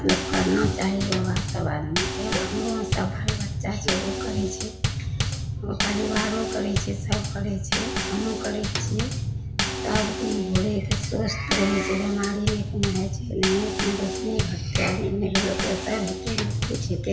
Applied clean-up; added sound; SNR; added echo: none; Bass drum / Snare drum / Drum kit; 0 dB; reverberation time 0.9 s.